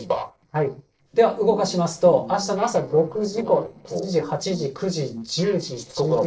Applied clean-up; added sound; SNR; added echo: neural separator model SepFormer DNS4.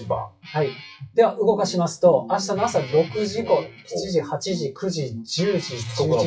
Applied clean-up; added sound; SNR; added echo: classical method WPE with log-MMSE.